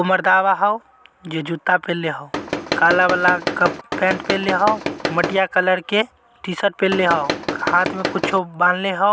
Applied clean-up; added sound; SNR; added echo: none; Tools; 5 dB; none.